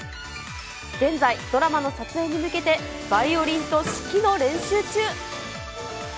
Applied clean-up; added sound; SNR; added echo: none; Dishes, pots, and pans + Bowed string instrument; 15 dB; none.